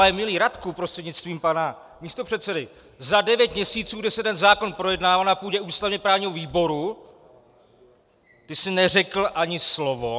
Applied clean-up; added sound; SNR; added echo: none; none; none; none.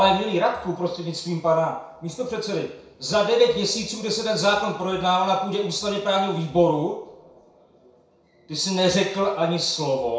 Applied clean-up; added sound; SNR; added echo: none; none; none; reverberation time 0.6 s.